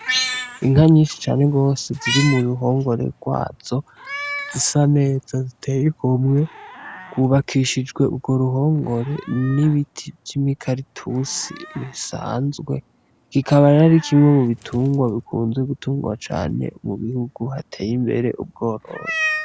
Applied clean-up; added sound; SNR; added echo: none; Meow; 13 dB; none.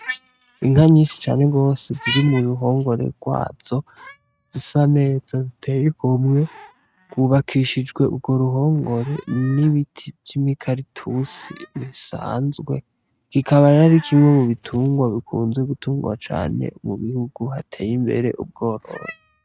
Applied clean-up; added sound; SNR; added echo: neural mask model RNNoise.